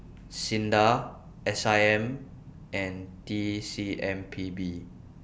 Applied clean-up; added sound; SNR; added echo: none; none; none; none.